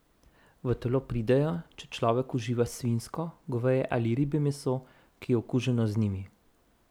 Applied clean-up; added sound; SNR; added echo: none; none; none; none.